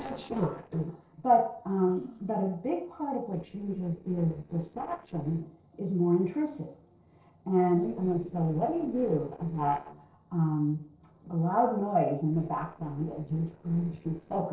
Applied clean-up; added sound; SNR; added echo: neural separator model SepFormer DNS4.